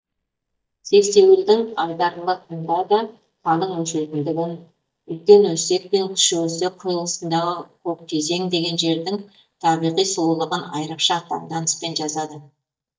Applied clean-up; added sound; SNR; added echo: neural mask model DeepFilterNet 3.